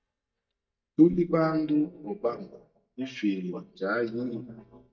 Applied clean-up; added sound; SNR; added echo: neural mask model DeepFilterNet 3.